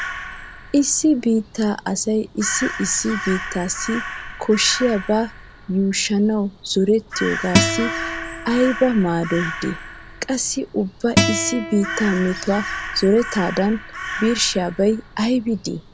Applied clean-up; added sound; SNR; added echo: none; Crow + Acoustic guitar; 7 dB; none.